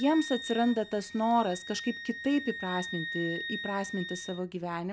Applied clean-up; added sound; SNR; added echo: none; Wind instrument, woodwind instrument; 10 dB; none.